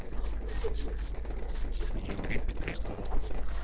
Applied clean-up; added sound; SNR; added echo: neural separator model SepFormer DNS4.